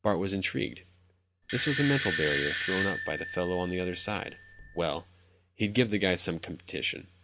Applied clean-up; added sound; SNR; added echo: none; Bell / Doorbell; 4 dB; none.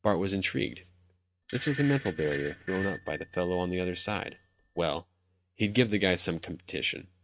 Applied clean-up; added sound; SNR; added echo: neural mask model RNNoise.